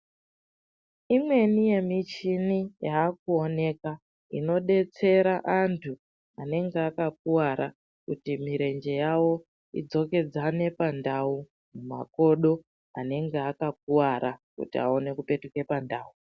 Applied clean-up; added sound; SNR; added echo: none; none; none; none.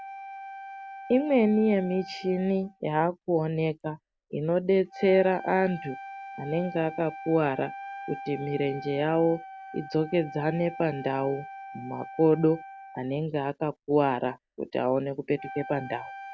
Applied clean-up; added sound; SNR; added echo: none; Wind instrument, woodwind instrument; 15 dB; none.